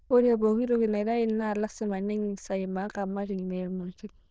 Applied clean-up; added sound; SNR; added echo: neural diffusion model UNIVERSE++.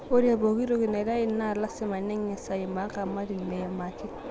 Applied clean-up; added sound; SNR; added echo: none; Subway, metro, underground; 12 dB; none.